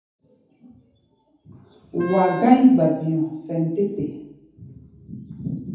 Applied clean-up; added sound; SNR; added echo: none; Wind instrument, woodwind instrument; 15 dB; reverberation time 0.9 s.